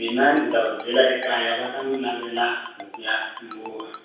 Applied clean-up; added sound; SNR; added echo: none; Ringtone; 17 dB; reverberation time 0.7 s.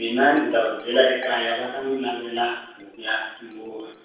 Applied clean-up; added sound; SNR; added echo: neural separator model SepFormer DNS4.